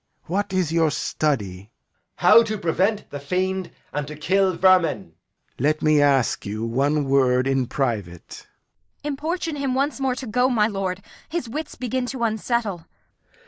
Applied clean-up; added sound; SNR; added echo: none; none; none; none.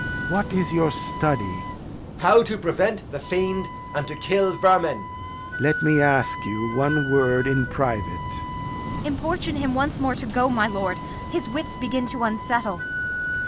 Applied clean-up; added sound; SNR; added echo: none; Wind instrument, woodwind instrument + Waves, surf / Wind; 7 dB; none.